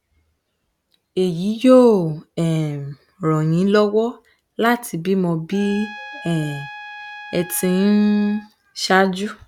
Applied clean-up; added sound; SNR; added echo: none; Trumpet; 17 dB; none.